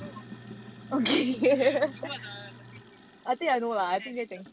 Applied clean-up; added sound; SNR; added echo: none; Sink (filling or washing); 18 dB; none.